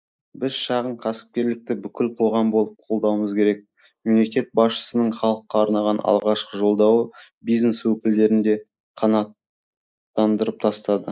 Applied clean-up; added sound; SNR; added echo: neural mask model Resemble Enhance denoiser.